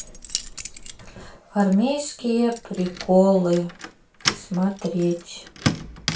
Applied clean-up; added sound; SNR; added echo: none; Keys jangling; 8 dB; reverberation time 0.2 s.